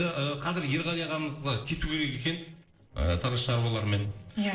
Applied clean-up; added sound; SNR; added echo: neural separator model SepFormer DNS4.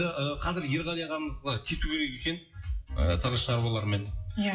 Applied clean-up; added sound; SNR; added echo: classical method WPE with log-MMSE.